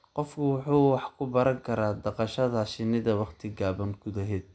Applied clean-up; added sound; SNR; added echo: none; none; none; none.